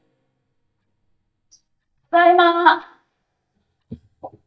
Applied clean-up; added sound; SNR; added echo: neural mask model DeepFilterNet 3.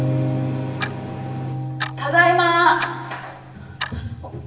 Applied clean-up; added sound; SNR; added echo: none; Clock; 14 dB; reverberation time 1.2 s.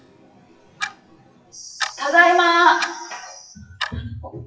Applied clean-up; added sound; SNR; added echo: classical method WPE with log-MMSE.